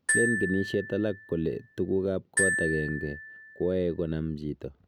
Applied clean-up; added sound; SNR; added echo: none; Glockenspiel; 3 dB; none.